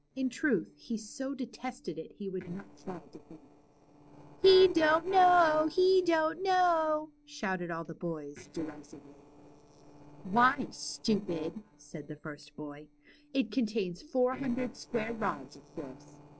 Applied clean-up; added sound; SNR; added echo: neural separator model SepFormer DNS4.